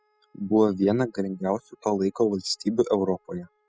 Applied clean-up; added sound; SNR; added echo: classical method spectral subtraction.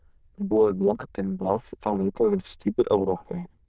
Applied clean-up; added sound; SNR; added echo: neural diffusion model UNIVERSE++.